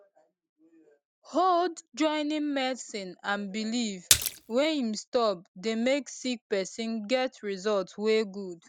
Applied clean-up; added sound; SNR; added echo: none; Splash, splatter; -2 dB; none.